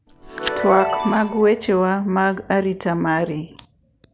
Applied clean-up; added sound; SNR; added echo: none; Chime; 9 dB; none.